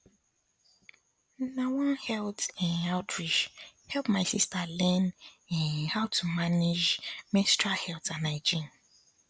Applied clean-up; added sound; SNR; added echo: none; none; none; none.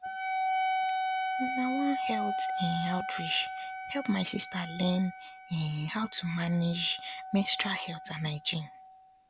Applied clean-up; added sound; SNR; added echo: none; Wind instrument, woodwind instrument; 3 dB; none.